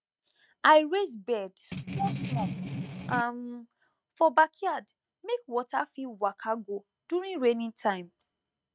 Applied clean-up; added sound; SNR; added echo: neural mask model RNNoise.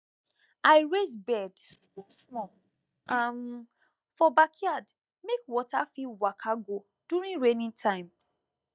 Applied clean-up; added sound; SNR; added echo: neural mask model DeepFilterNet 3.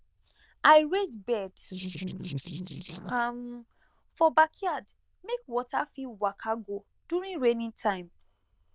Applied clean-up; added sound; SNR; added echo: neural diffusion model UNIVERSE++.